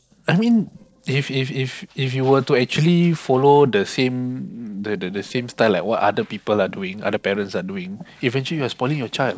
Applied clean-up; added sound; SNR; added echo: neural separator model SepFormer DNS4.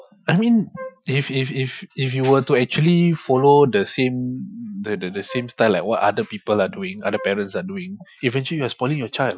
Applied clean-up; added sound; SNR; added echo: classical method Wiener filter.